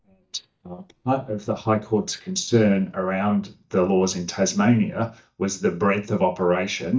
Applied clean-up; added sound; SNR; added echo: neural mask model DeepFilterNet 3.